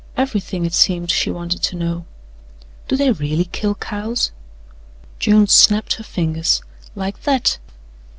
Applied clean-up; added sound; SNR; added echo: none; none; none; none.